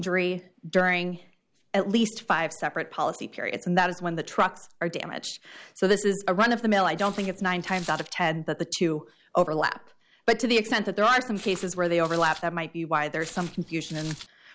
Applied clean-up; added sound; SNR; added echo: none; Walk, footsteps; 17 dB; none.